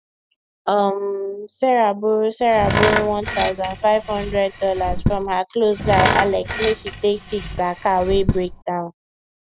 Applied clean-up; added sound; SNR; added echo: none; Tools; 4 dB; none.